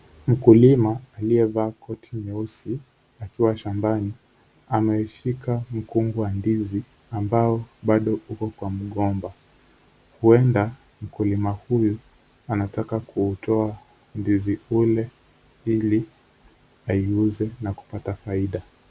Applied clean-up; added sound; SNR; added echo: none; none; none; none.